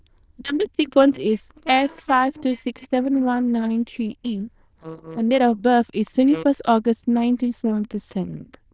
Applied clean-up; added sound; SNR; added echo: neural diffusion model UNIVERSE++.